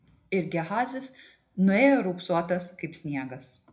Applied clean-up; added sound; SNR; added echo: none; none; none; reverberation time 0.3 s.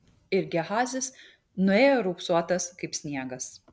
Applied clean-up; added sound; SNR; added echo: none; none; none; none.